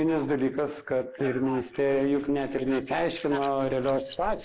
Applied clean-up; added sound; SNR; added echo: neural mask model Resemble Enhance denoiser.